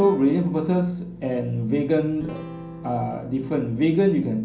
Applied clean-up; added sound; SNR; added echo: none; Guitar; 16 dB; reverberation time 0.6 s.